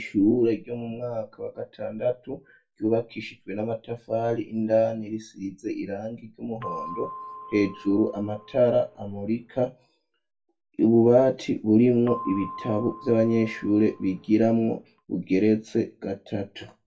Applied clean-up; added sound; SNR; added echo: none; Percussion; 15 dB; reverberation time 0.2 s.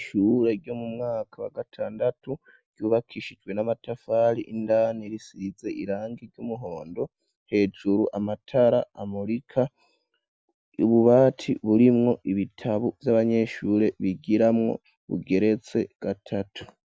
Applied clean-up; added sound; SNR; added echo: none; none; none; none.